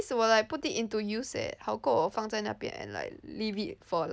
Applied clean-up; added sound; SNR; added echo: none; none; none; none.